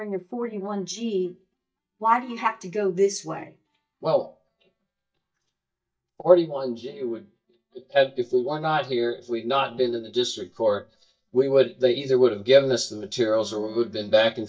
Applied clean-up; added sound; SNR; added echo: neural mask model DeepFilterNet 3.